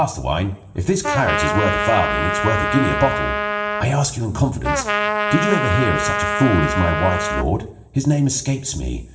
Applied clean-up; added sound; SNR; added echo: none; Trumpet; 1 dB; reverberation time 0.6 s.